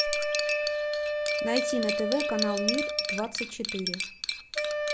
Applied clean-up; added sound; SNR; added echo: none; Wind instrument, woodwind instrument + Cutlery, silverware; -4 dB; none.